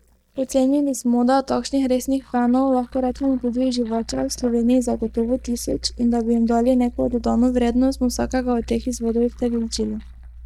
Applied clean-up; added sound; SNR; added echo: neural mask model DeepFilterNet 3.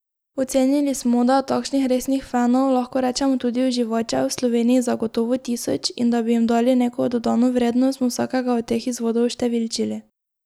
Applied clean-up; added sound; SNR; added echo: none; none; none; none.